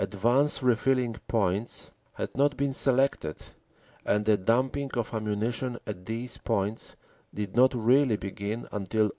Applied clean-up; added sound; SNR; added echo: none; none; none; none.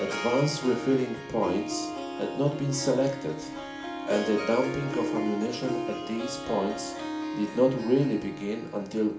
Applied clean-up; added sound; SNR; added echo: none; Harp; 6 dB; reverberation time 0.4 s.